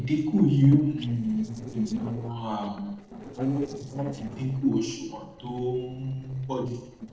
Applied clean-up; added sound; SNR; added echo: neural separator model SepFormer DNS4.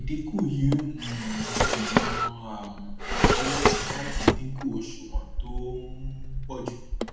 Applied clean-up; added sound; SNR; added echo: none; Drawer open or close; -5 dB; reverberation time 0.8 s.